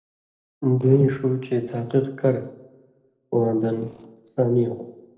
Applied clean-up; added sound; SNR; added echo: neural separator model SepFormer DNS4.